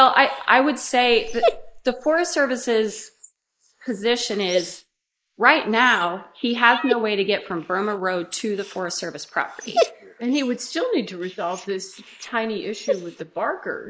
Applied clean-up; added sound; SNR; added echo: neural mask model Resemble Enhance denoiser.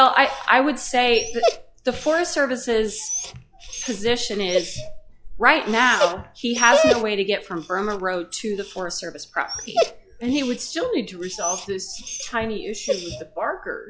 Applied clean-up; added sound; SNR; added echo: classical method log-MMSE.